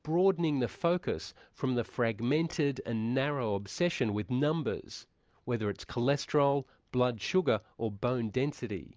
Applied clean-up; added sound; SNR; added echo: none; none; none; none.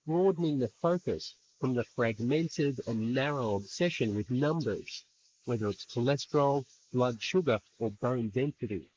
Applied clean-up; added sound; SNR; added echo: neural mask model Resemble Enhance denoiser.